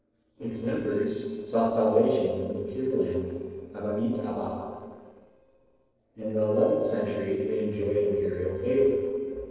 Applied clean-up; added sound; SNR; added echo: neural separator model SepFormer DNS4.